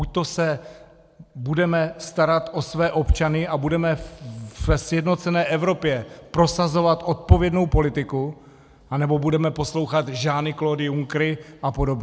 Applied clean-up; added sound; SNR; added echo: none; none; none; none.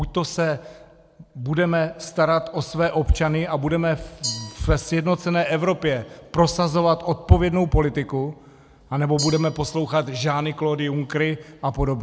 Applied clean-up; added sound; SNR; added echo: none; Glass; 20 dB; none.